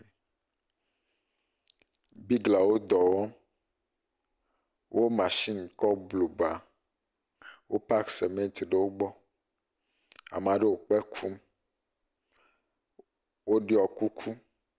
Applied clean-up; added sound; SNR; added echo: none; none; none; none.